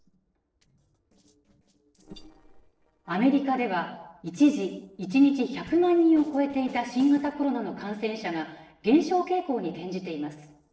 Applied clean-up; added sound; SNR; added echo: neural separator model SepFormer DNS4.